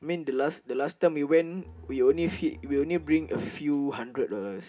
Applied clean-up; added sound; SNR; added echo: none; Bowed string instrument; 19 dB; reverberation time 0.3 s.